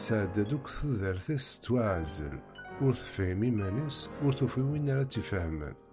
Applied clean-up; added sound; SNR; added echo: none; Piano; 15 dB; none.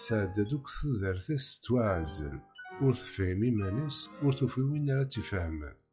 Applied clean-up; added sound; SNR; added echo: classical method log-MMSE.